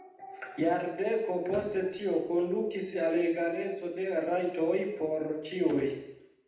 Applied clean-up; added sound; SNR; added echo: none; Piano; 18 dB; reverberation time 0.8 s.